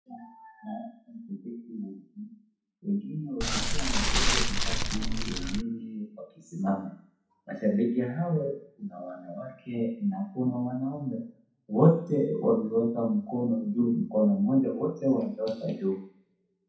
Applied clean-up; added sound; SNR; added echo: none; Fire; -4 dB; reverberation time 0.6 s.